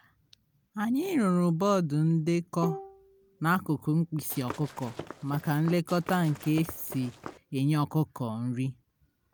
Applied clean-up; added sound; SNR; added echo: none; Walk, footsteps / Run + Bowed string instrument; 13 dB; none.